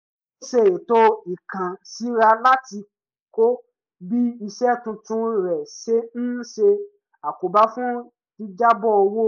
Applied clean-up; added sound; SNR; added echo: neural mask model Resemble Enhance denoiser.